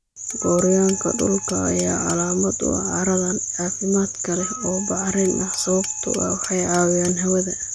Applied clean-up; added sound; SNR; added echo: none; Wind instrument, woodwind instrument + Hammer; 18 dB; none.